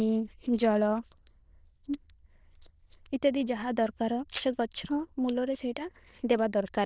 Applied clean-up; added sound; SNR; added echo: neural diffusion model UNIVERSE++.